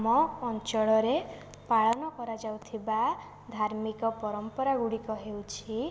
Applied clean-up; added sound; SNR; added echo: none; none; none; none.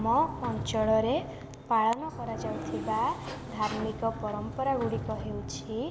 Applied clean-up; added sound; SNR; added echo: none; Sliding door; 8 dB; none.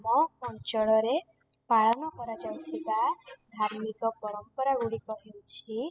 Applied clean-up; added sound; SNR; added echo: classical method spectral subtraction.